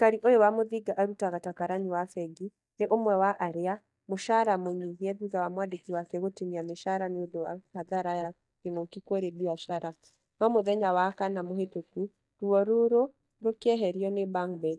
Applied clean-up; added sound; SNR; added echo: neural mask model DeepFilterNet 3.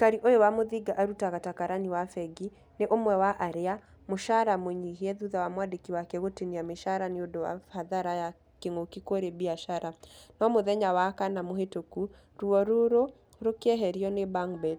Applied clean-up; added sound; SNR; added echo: none; none; none; none.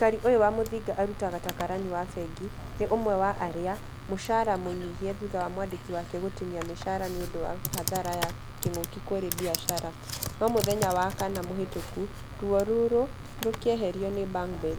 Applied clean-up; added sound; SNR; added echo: none; Computer keyboard; 8 dB; none.